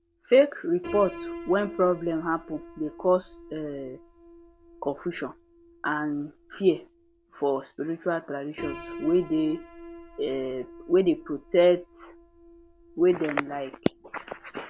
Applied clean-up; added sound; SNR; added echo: none; Piano; 17 dB; none.